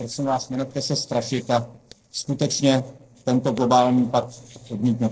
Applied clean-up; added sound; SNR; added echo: neural separator model SepFormer DNS4.